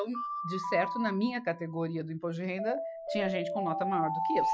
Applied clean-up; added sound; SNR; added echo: classical method Wiener filter.